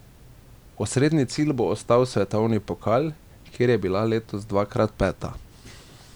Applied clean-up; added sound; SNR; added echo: none; none; none; none.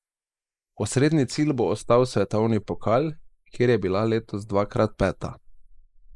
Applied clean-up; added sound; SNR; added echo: neural mask model Resemble Enhance denoiser.